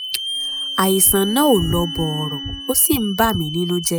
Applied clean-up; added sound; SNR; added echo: classical method spectral subtraction.